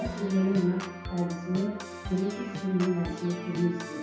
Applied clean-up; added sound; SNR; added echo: none; Organ; 9 dB; reverberation time 0.8 s.